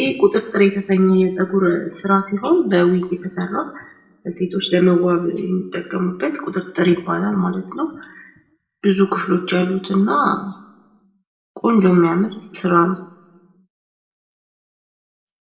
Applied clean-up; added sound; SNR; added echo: none; none; none; reverberation time 0.6 s.